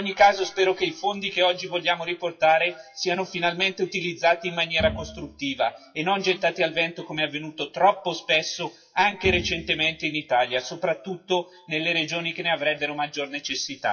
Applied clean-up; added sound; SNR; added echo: classical method WPE with log-MMSE.